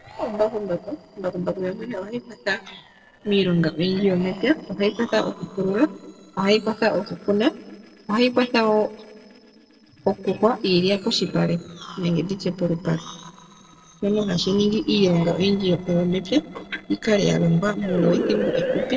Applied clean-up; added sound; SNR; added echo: neural separator model SepFormer DNS4.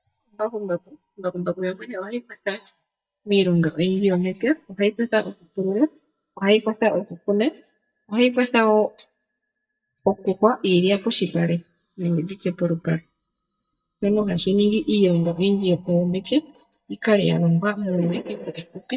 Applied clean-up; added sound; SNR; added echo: neural mask model DeepFilterNet 3.